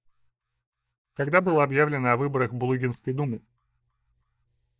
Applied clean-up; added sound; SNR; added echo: neural mask model DeepFilterNet 3.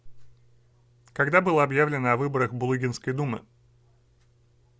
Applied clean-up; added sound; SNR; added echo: none; none; none; none.